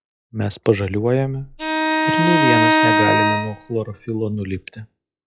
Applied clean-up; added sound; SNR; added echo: classical method log-MMSE.